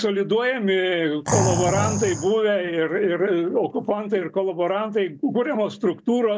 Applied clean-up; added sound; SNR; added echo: none; Animal; 3 dB; none.